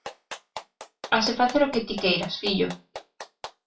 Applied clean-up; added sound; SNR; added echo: classical method WPE with log-MMSE.